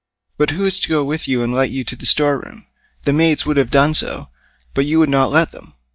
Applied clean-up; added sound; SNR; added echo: neural mask model DeepFilterNet 3.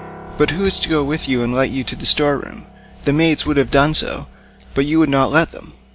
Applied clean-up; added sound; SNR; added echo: none; Piano + Rattle / Breathing; 19 dB; none.